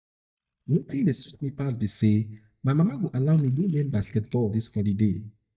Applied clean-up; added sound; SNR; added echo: neural mask model DeepFilterNet 3.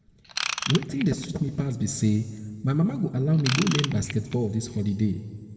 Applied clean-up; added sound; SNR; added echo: none; Ratchet, pawl / Tools; 8 dB; reverberation time 1.4 s.